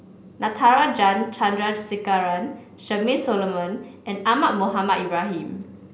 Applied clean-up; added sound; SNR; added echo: none; none; none; none.